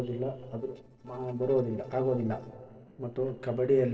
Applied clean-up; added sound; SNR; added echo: neural separator model SepFormer DNS4.